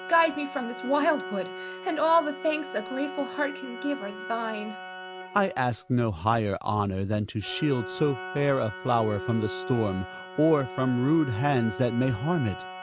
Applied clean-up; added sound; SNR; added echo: none; Organ; 12 dB; none.